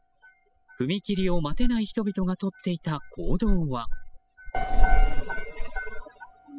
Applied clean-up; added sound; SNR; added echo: classical method spectral subtraction.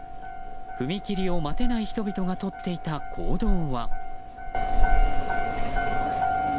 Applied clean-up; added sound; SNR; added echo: none; Meow / Purr; -4 dB; none.